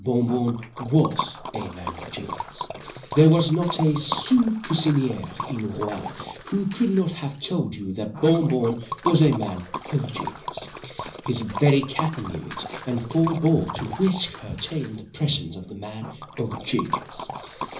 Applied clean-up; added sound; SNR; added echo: none; Liquid; 11 dB; reverberation time 0.5 s.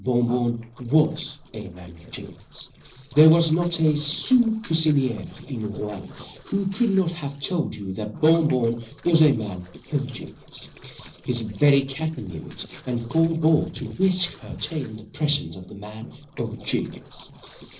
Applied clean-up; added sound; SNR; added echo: neural separator model SepFormer DNS4.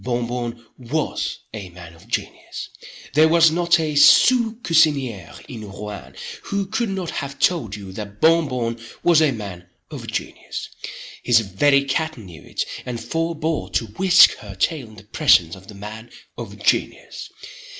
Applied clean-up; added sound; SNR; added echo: none; none; none; none.